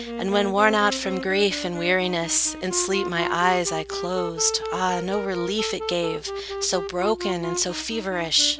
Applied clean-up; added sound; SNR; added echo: none; Wind instrument, woodwind instrument; 8 dB; none.